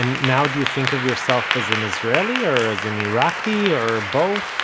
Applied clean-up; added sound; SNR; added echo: none; Applause / Clapping; 3 dB; none.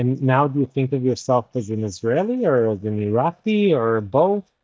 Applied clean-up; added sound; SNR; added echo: neural mask model DeepFilterNet 3.